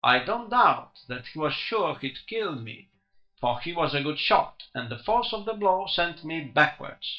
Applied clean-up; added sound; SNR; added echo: neural mask model DeepFilterNet 3.